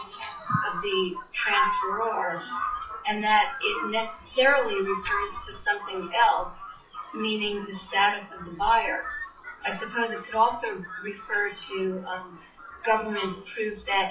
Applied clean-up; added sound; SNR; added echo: classical method WPE with log-MMSE.